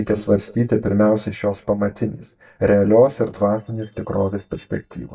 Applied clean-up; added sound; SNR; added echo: neural mask model DeepFilterNet 3.